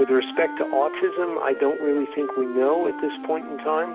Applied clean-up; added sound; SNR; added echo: none; Wind instrument, woodwind instrument; 10 dB; reverberation time 0.5 s.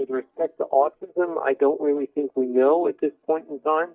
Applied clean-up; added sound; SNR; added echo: neural mask model DeepFilterNet 3.